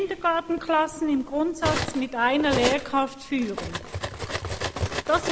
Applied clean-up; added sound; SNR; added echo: none; Cutlery, silverware; 6 dB; none.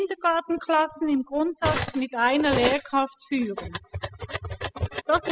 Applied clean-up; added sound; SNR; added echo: classical method spectral subtraction.